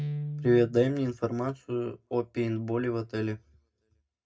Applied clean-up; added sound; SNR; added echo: none; Guitar; 12 dB; reverberation time 0.2 s.